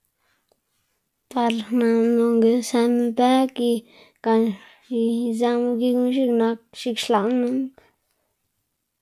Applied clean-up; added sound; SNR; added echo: none; none; none; none.